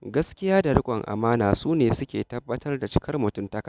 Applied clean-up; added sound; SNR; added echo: none; none; none; none.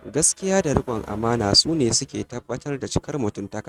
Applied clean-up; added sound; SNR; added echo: neural mask model RNNoise.